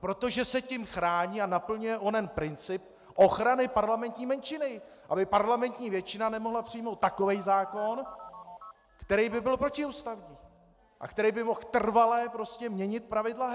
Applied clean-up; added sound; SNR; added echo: none; Telephone; 18 dB; none.